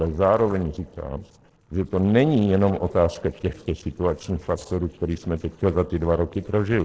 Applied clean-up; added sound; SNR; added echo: neural separator model SepFormer DNS4.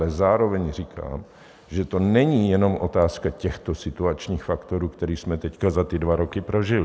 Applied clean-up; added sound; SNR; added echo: none; none; none; none.